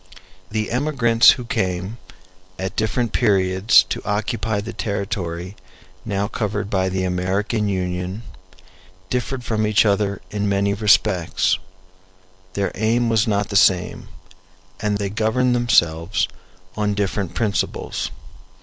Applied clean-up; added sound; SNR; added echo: none; none; none; none.